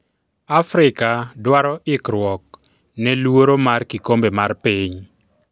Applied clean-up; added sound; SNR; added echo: none; none; none; none.